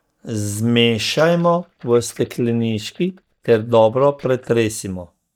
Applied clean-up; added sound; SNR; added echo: neural mask model DeepFilterNet 3.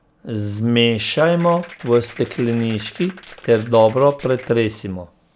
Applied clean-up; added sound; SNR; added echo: none; Applause; 19 dB; none.